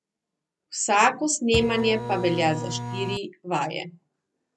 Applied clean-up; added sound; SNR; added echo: none; Printer; 5 dB; none.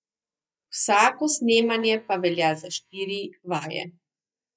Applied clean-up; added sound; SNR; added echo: neural mask model DeepFilterNet 3.